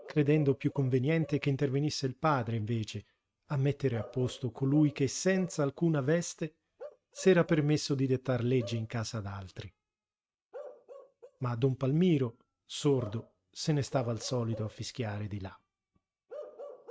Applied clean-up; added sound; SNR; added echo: neural mask model RNNoise.